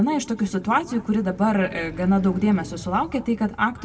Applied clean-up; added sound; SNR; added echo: none; Car passing by; 18 dB; reverberation time 1.1 s.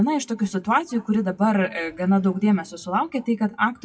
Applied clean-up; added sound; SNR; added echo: classical method WPE with log-MMSE.